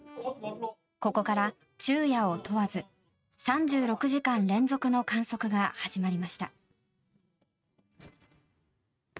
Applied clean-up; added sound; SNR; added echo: neural mask model RNNoise.